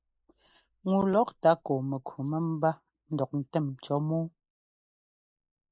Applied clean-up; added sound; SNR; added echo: neural mask model Resemble Enhance denoiser.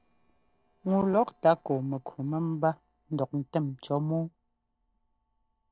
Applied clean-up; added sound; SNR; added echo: neural separator model SepFormer DNS4.